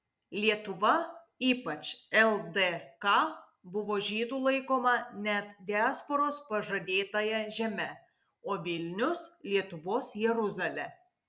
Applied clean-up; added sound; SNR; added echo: none; none; none; none.